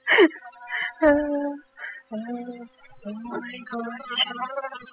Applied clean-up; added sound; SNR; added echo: classical method spectral subtraction.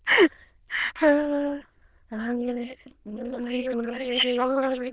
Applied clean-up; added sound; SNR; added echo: neural diffusion model UNIVERSE++.